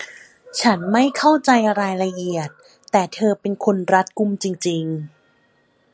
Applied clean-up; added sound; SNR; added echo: none; none; none; none.